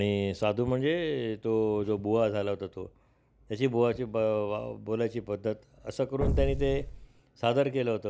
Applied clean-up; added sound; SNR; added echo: none; Explosion; 1 dB; none.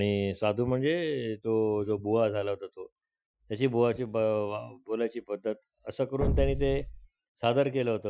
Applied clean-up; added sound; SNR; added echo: classical method Wiener filter.